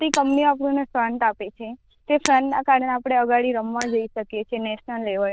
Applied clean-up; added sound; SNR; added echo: neural diffusion model UNIVERSE++.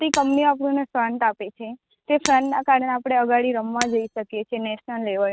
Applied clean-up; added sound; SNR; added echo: neural mask model RNNoise.